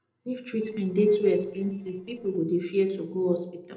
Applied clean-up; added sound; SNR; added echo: neural separator model SepFormer DNS4.